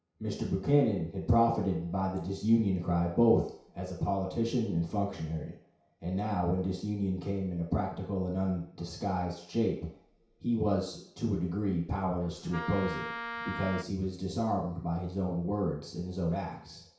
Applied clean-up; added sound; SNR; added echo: none; Wind instrument, woodwind instrument; 8 dB; reverberation time 0.6 s.